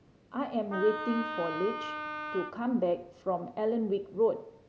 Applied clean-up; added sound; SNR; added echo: none; Wind instrument, woodwind instrument; 6 dB; none.